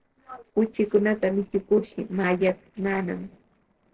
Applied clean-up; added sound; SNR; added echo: neural separator model SepFormer DNS4.